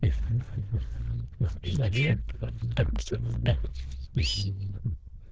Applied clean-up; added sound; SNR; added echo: neural diffusion model UNIVERSE++.